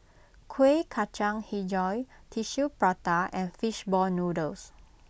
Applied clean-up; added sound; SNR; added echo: none; none; none; none.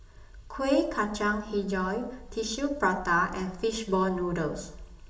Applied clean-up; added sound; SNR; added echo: none; none; none; reverberation time 0.6 s.